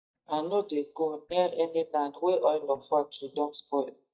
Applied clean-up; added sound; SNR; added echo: neural mask model DeepFilterNet 3.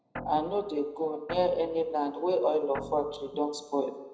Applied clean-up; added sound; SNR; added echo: none; Guitar; 15 dB; reverberation time 0.8 s.